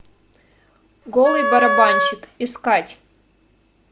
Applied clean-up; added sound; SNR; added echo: none; Wind instrument, woodwind instrument; -2 dB; none.